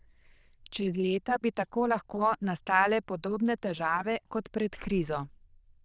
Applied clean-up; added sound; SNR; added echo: neural diffusion model UNIVERSE++.